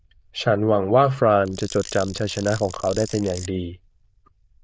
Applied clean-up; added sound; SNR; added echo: neural diffusion model UNIVERSE++.